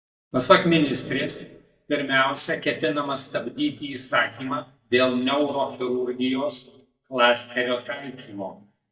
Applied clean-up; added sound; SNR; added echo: neural mask model DeepFilterNet 3.